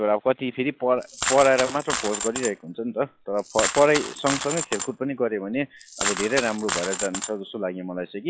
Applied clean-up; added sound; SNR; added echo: classical method log-MMSE.